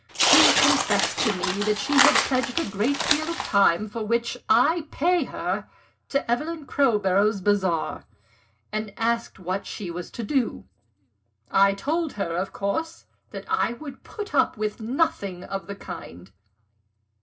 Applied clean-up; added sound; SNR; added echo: none; Tearing; -2 dB; reverberation time 0.4 s.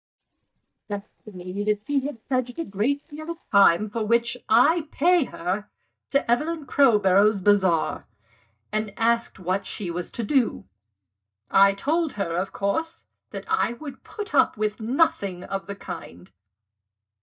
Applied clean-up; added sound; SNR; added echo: neural mask model DeepFilterNet 3.